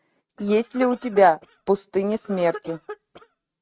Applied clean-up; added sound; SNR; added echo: neural mask model RNNoise.